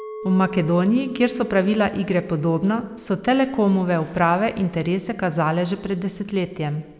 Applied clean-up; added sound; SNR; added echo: none; Chink, clink; 19 dB; none.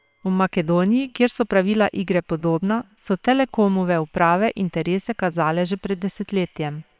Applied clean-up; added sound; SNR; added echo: neural separator model SepFormer WHAM!.